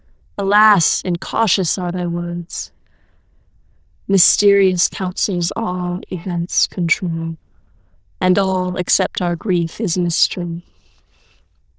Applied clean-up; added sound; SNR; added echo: neural diffusion model UNIVERSE++.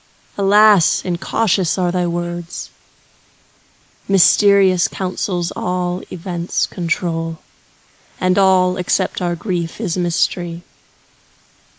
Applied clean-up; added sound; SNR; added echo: neural mask model Resemble Enhance denoiser.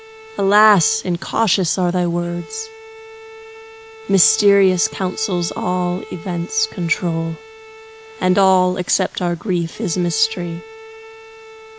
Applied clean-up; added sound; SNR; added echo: none; Bowed string instrument; 19 dB; none.